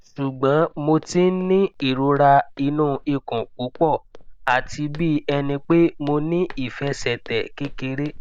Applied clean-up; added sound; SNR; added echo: neural mask model DeepFilterNet 3.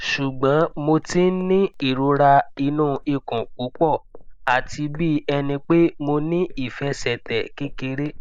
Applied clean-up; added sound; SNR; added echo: neural mask model Resemble Enhance denoiser.